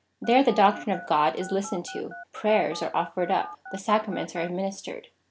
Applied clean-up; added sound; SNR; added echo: none; Telephone; 16 dB; none.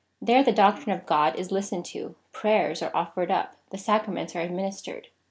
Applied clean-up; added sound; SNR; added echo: none; none; none; none.